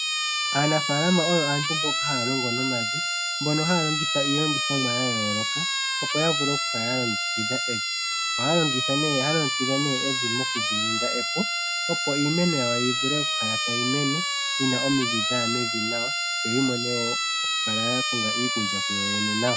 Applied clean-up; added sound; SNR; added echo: classical method log-MMSE.